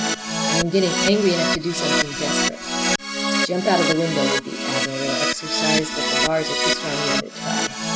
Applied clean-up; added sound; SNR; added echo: none; Keyboard (musical); -2 dB; none.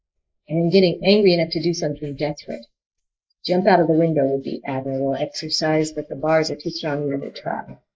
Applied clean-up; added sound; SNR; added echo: neural mask model Resemble Enhance denoiser.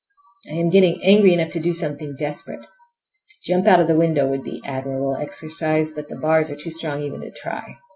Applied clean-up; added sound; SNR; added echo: none; none; none; none.